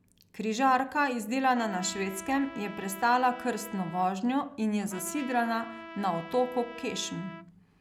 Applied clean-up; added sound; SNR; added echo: none; Trumpet; 15 dB; none.